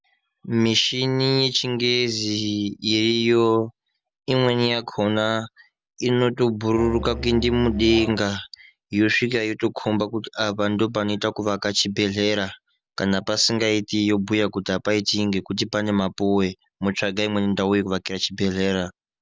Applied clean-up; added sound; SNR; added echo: none; Musical instrument; 10 dB; none.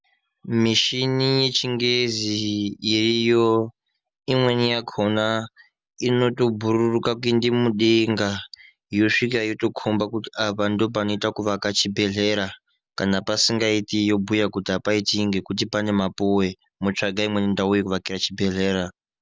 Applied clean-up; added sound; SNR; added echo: none; none; none; none.